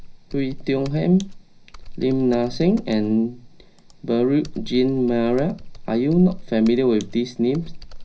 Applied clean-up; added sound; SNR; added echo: none; Computer keyboard; 13 dB; reverberation time 0.5 s.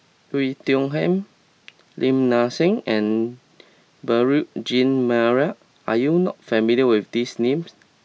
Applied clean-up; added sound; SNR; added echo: none; none; none; none.